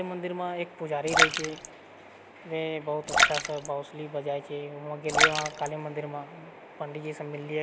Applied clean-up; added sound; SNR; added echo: none; Splash, splatter; -3 dB; none.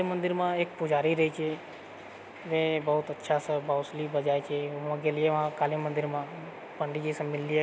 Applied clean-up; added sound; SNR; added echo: none; none; none; none.